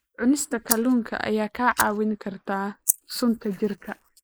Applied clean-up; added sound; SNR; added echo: neural mask model Resemble Enhance denoiser.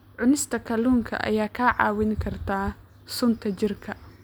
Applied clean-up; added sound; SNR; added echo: none; none; none; none.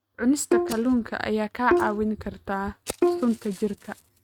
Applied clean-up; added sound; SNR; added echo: neural mask model RNNoise.